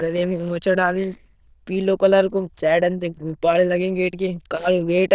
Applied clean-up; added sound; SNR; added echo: neural diffusion model UNIVERSE++.